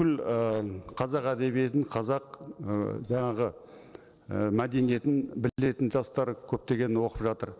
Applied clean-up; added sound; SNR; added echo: neural separator model SepFormer DNS4.